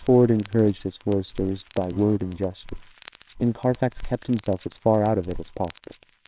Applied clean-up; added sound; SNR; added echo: neural separator model SepFormer WHAMR!.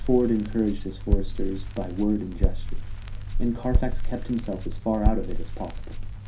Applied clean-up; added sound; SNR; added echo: none; Crackle; -3 dB; reverberation time 0.3 s.